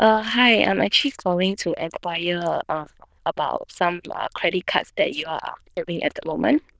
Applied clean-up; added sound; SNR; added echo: neural diffusion model UNIVERSE++.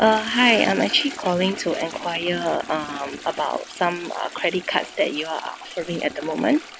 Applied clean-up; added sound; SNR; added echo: none; Toilet flush; 13 dB; none.